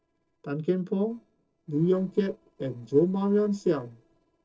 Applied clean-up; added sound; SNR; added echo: neural separator model SepFormer DNS4.